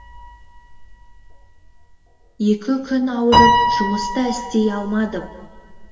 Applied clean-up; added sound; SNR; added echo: none; Piano; 0 dB; reverberation time 1.8 s.